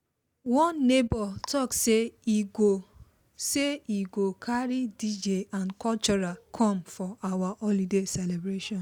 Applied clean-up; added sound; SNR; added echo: none; none; none; none.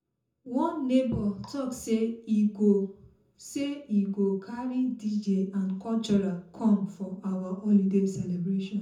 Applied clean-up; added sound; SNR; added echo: none; none; none; reverberation time 0.5 s.